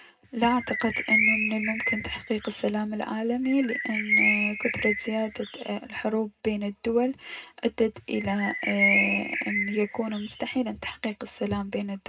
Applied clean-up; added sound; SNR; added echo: none; Bird; 0 dB; reverberation time 0.2 s.